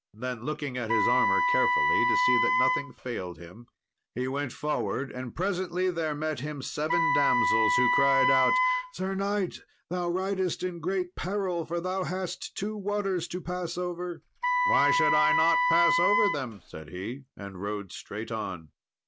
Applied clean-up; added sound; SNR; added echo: none; Wind instrument, woodwind instrument; -5 dB; none.